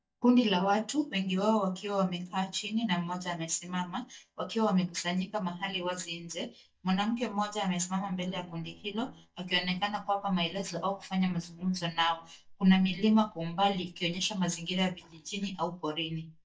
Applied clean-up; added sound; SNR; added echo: neural mask model DeepFilterNet 3.